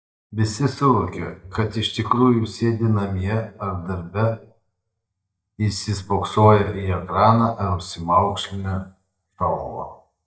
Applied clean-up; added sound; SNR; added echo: neural mask model DeepFilterNet 3.